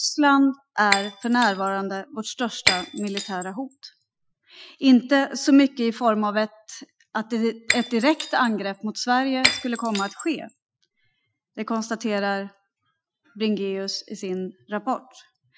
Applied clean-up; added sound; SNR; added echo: classical method Wiener filter.